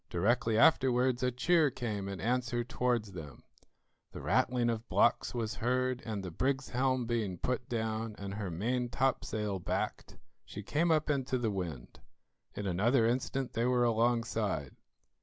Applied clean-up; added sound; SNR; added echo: none; none; none; none.